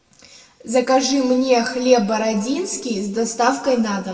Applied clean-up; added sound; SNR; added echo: none; none; none; reverberation time 1.3 s.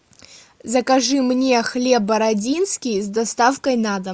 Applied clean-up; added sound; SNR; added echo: none; none; none; none.